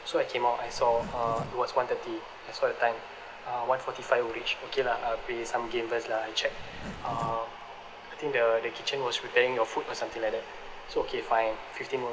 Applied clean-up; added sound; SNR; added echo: none; Zipper (clothing); 16 dB; none.